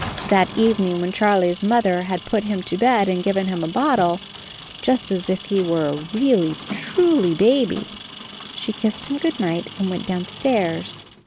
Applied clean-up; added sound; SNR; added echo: none; Engine; 13 dB; none.